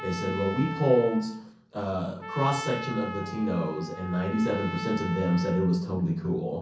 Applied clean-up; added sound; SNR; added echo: none; Trumpet; 11 dB; reverberation time 0.6 s.